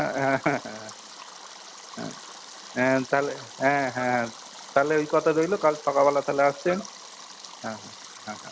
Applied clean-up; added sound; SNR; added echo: none; Stream; 16 dB; none.